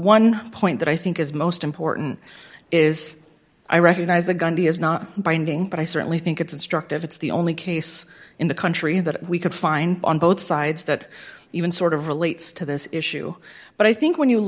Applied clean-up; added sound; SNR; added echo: none; none; none; none.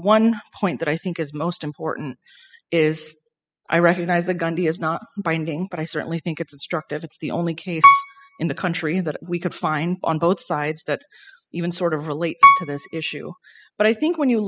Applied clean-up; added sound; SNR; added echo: classical method spectral subtraction.